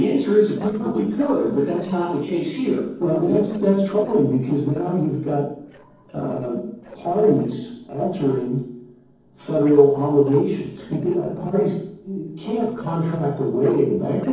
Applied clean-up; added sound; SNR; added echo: neural separator model SepFormer DNS4.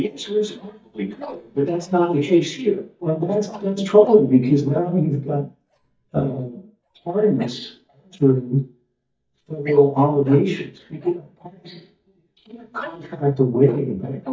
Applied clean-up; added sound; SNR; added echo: neural mask model DeepFilterNet 3.